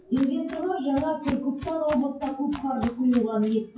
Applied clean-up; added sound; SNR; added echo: classical method WPE with log-MMSE.